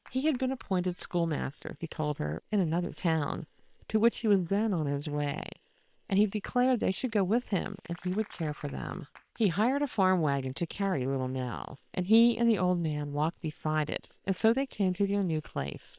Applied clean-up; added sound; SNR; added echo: neural separator model SepFormer WHAM!.